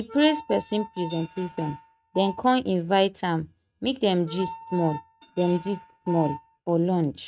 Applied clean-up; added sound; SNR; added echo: neural mask model RNNoise.